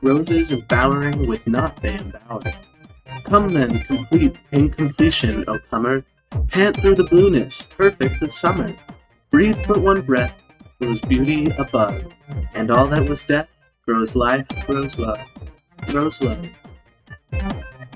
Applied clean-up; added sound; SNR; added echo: neural mask model RNNoise.